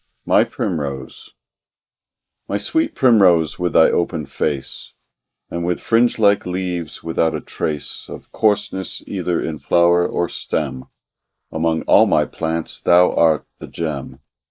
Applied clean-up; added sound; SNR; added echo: neural mask model Resemble Enhance denoiser.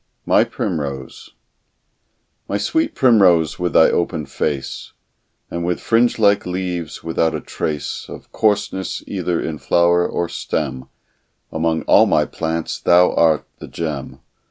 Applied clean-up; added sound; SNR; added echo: none; none; none; none.